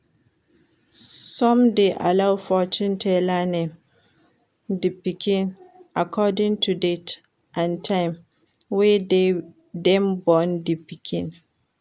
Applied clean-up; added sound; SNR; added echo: none; none; none; none.